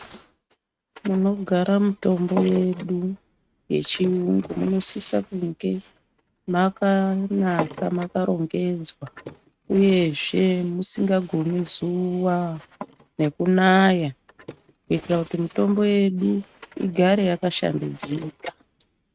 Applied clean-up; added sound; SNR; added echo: neural mask model RNNoise.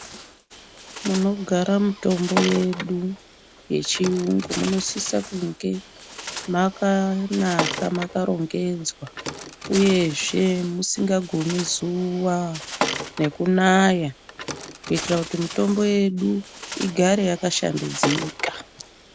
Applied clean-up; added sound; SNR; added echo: none; Bird; 10 dB; none.